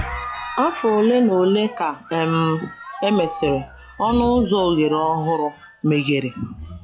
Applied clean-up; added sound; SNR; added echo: classical method log-MMSE.